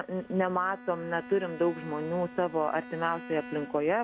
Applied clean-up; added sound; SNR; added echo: none; Bowed string instrument; 15 dB; none.